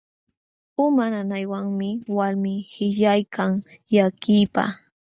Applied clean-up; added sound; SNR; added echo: neural mask model DeepFilterNet 3.